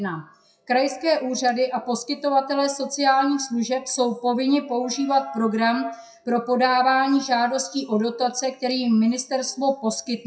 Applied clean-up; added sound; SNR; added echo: classical method WPE with log-MMSE.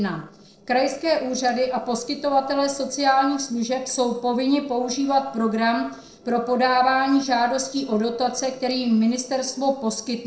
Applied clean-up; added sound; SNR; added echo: neural separator model SepFormer DNS4.